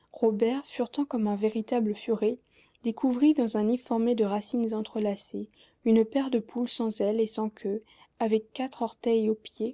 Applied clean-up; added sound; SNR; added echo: none; none; none; none.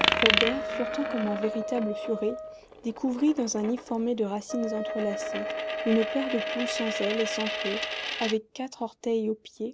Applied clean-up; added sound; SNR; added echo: none; Coin (dropping) + Wind instrument, woodwind instrument; 2 dB; none.